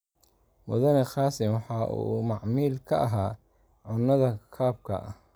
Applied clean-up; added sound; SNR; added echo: none; none; none; none.